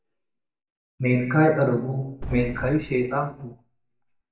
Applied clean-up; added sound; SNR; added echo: neural mask model DeepFilterNet 3.